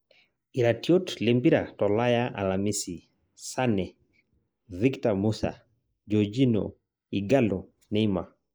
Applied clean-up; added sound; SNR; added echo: neural mask model Resemble Enhance denoiser.